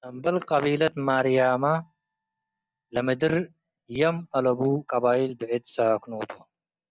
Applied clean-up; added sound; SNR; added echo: neural mask model DeepFilterNet 3.